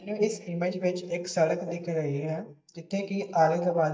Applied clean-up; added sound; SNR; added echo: neural mask model DeepFilterNet 3.